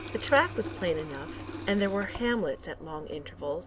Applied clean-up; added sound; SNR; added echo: none; Water tap, faucet; 11 dB; none.